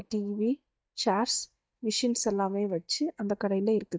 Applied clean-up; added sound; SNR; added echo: neural mask model DeepFilterNet 3.